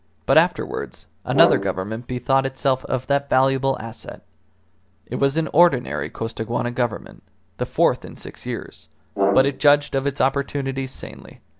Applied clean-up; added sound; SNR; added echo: none; Brass instrument; 4 dB; none.